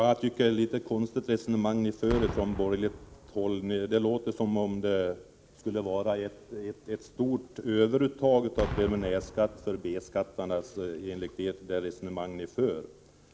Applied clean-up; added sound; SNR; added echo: none; Boom; 15 dB; none.